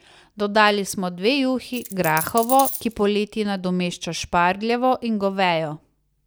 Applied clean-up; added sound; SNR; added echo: none; Coin (dropping); 10 dB; none.